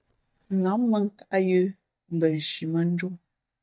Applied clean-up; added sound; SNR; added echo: neural mask model DeepFilterNet 3.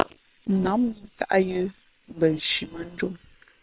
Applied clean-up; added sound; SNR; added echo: neural separator model SepFormer WHAM!.